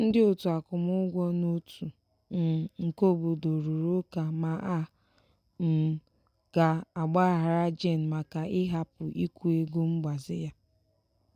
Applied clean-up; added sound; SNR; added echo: none; none; none; none.